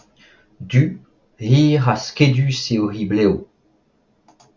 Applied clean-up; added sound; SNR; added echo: none; none; none; none.